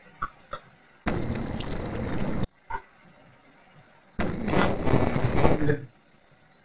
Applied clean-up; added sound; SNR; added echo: neural separator model SepFormer DNS4.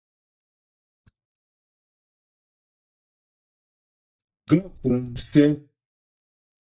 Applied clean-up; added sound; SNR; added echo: neural mask model DeepFilterNet 3.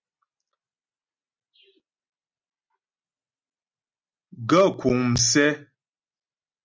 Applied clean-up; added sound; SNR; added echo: none; none; none; none.